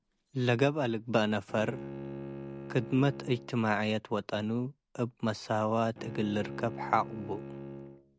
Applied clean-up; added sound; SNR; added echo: none; Bowed string instrument; 13 dB; none.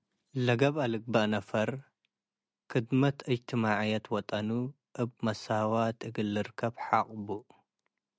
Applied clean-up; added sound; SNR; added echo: none; none; none; none.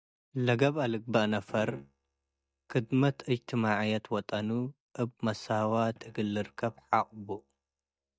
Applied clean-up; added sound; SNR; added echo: neural mask model DeepFilterNet 3.